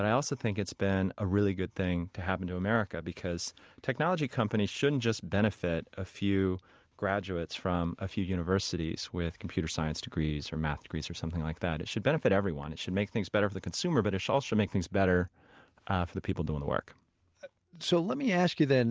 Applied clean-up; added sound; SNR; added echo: none; none; none; none.